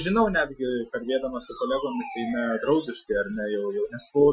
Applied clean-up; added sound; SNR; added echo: classical method Wiener filter.